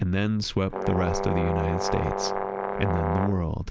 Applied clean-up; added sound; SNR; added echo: none; Brass instrument; 3 dB; none.